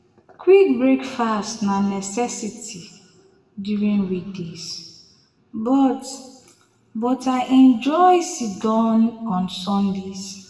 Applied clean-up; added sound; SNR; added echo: none; none; none; reverberation time 1.1 s.